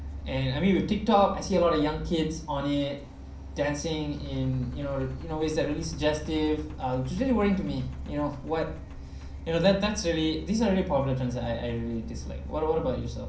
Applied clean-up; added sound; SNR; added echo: none; Engine; 16 dB; reverberation time 0.6 s.